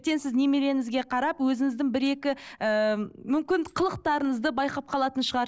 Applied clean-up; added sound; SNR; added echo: neural mask model Resemble Enhance denoiser.